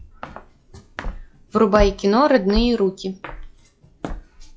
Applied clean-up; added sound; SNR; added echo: classical method log-MMSE.